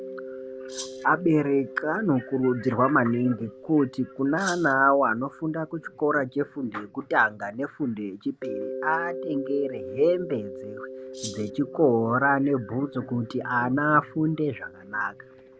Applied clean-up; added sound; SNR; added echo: none; Rattle (instrument) + Mallet percussion; 14 dB; none.